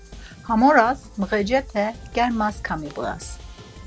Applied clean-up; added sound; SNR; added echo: none; Drum kit; 17 dB; none.